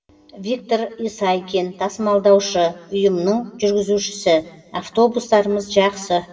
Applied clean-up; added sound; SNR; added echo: none; none; none; reverberation time 1.8 s.